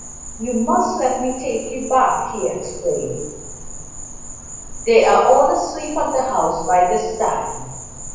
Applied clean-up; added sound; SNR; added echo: none; Insect; 13 dB; reverberation time 1.1 s.